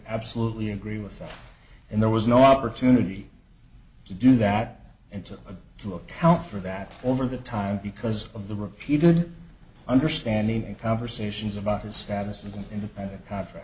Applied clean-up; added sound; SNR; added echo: none; none; none; none.